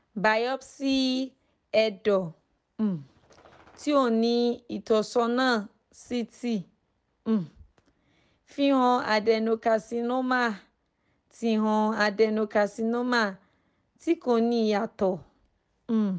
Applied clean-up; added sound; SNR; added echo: none; none; none; none.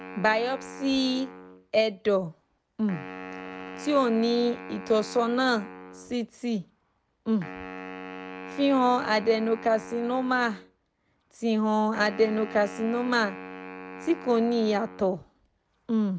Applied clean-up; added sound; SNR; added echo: none; Wind instrument, woodwind instrument; 15 dB; none.